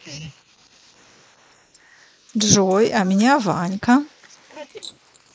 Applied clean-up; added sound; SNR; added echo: neural mask model Resemble Enhance denoiser.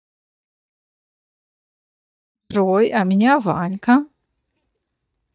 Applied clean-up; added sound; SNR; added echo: neural mask model DeepFilterNet 3.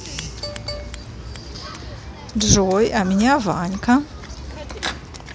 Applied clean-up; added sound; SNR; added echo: none; Scissors; 18 dB; none.